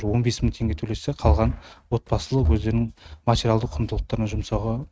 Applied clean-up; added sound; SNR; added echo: neural mask model RNNoise.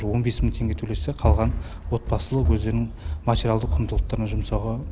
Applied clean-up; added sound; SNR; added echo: none; Run; 1 dB; none.